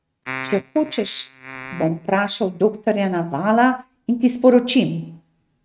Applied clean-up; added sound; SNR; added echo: neural mask model RNNoise.